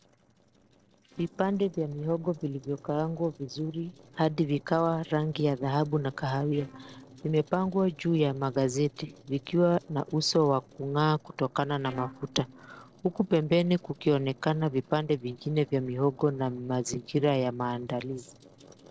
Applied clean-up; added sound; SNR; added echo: neural separator model SepFormer DNS4.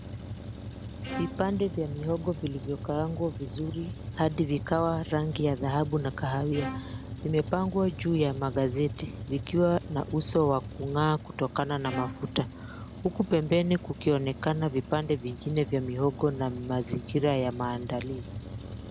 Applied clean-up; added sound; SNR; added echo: none; Truck + Bowed string instrument; 10 dB; none.